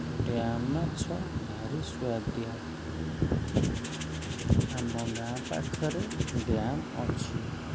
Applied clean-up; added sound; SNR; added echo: none; Rattle (instrument); 13 dB; none.